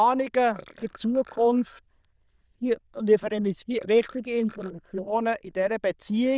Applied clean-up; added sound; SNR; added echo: neural diffusion model UNIVERSE++.